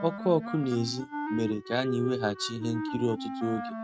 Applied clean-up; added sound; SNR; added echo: neural mask model RNNoise.